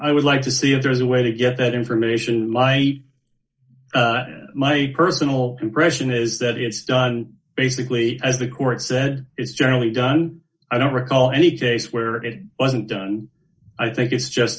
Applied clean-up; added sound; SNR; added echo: neural mask model Resemble Enhance denoiser.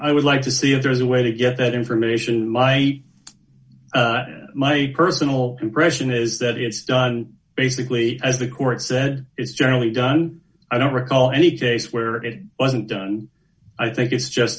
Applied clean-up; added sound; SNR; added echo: none; none; none; none.